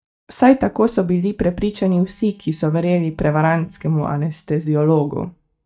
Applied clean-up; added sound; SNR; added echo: neural mask model DeepFilterNet 3.